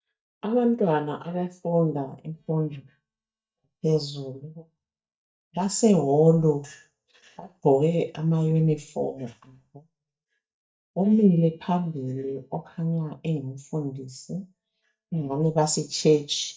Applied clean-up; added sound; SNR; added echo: neural mask model DeepFilterNet 3.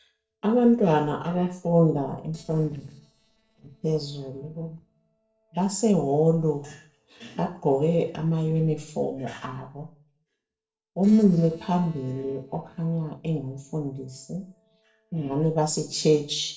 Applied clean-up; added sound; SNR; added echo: neural separator model SepFormer DNS4.